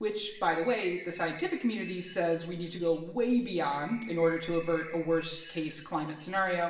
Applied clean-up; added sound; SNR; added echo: none; Bird; 19 dB; reverberation time 0.7 s.